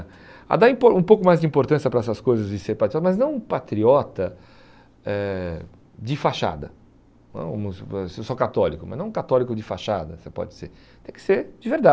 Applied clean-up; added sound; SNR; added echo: none; none; none; none.